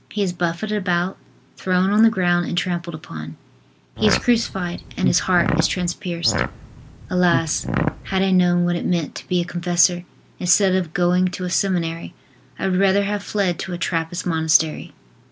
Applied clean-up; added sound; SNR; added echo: none; Fart; 4 dB; none.